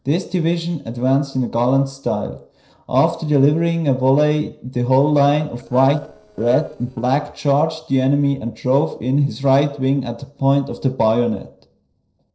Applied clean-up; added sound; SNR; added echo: neural separator model SepFormer DNS4.